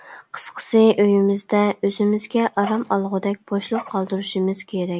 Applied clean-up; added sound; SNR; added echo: none; Dog; 16 dB; none.